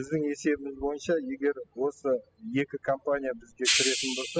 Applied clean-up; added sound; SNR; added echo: classical method spectral subtraction.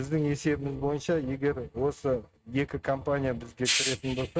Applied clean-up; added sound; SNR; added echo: neural mask model RNNoise.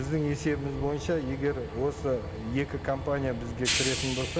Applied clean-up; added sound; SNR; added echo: none; Train; 5 dB; none.